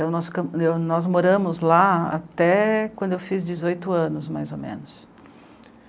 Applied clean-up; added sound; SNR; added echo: none; none; none; none.